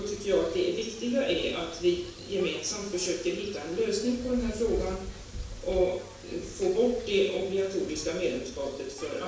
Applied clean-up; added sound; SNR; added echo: none; Wind; 14 dB; reverberation time 0.7 s.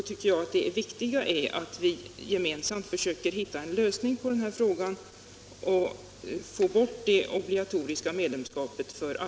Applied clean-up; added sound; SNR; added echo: none; none; none; none.